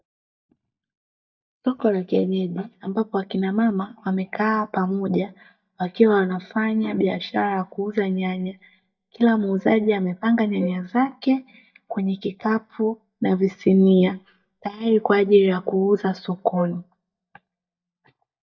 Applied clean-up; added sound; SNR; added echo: neural mask model DeepFilterNet 3.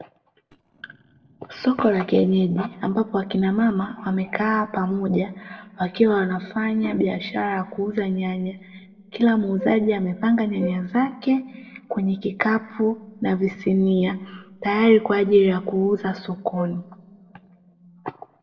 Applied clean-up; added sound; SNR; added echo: neural separator model SepFormer DNS4.